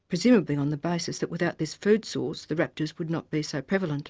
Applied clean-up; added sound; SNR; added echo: none; none; none; none.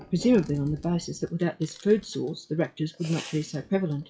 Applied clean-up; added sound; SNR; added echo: classical method WPE with log-MMSE.